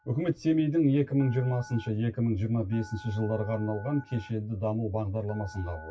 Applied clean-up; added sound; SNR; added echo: classical method WPE with log-MMSE.